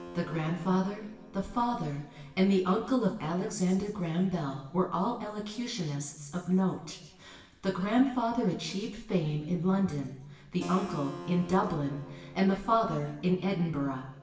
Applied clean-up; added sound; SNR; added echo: none; Keyboard (musical); 19 dB; reverberation time 1.0 s.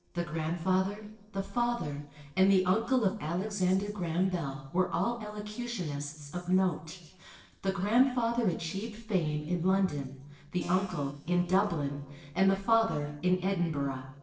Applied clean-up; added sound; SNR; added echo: neural separator model SepFormer DNS4.